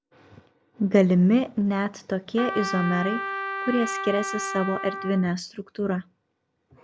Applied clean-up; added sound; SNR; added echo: none; Trumpet; 6 dB; none.